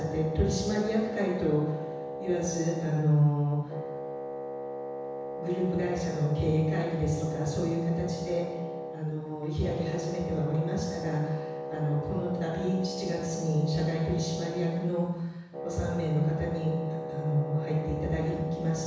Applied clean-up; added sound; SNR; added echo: none; Wind instrument, woodwind instrument; 7 dB; reverberation time 1.1 s.